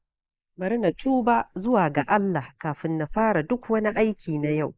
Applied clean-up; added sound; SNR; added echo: neural mask model Resemble Enhance denoiser.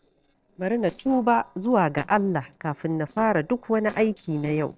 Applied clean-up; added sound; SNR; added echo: neural separator model SepFormer DNS4.